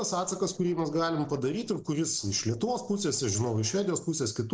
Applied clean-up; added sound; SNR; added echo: neural separator model SepFormer DNS4.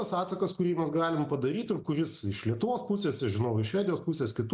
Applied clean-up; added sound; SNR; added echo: none; none; none; none.